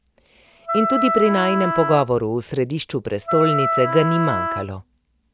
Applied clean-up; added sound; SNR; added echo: none; Wind instrument, woodwind instrument; 2 dB; none.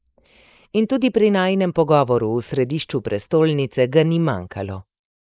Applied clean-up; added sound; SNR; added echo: neural mask model Resemble Enhance denoiser.